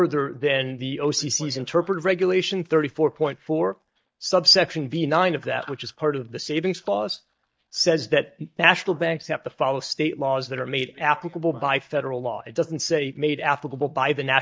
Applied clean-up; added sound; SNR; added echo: neural mask model DeepFilterNet 3.